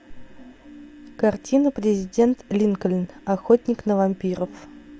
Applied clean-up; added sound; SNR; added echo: none; none; none; none.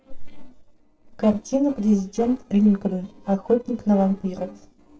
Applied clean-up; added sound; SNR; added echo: neural separator model SepFormer DNS4.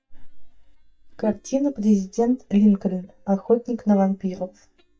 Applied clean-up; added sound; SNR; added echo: neural mask model DeepFilterNet 3.